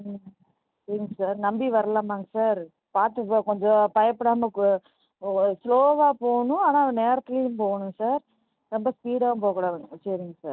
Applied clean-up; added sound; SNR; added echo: none; none; none; none.